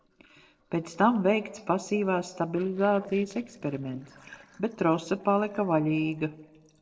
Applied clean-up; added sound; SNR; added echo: neural separator model SepFormer DNS4.